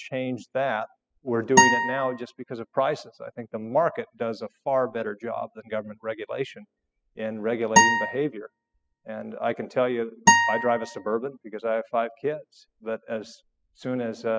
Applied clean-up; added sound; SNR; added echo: classical method spectral subtraction.